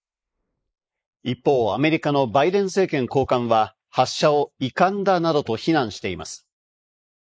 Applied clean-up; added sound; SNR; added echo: neural mask model Resemble Enhance denoiser.